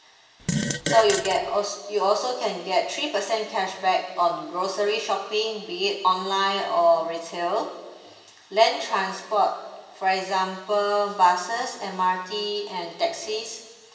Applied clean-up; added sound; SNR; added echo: none; Fart; 3 dB; reverberation time 1.4 s.